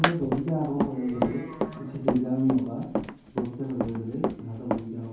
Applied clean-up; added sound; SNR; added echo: none; Run; 2 dB; reverberation time 0.9 s.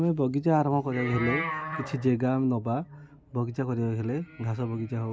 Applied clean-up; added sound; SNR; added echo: none; none; none; none.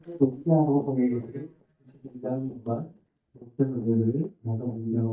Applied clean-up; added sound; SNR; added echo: neural mask model DeepFilterNet 3.